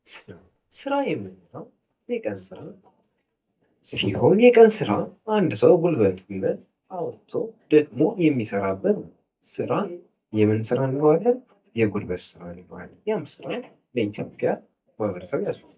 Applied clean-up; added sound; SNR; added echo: neural mask model DeepFilterNet 3.